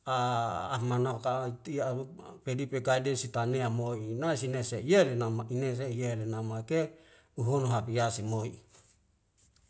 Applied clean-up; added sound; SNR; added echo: none; none; none; none.